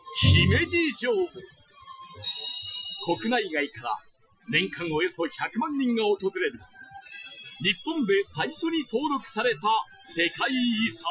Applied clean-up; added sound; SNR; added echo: classical method Wiener filter.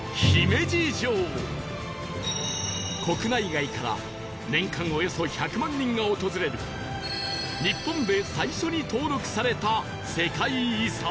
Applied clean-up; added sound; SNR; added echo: none; Drum; 8 dB; none.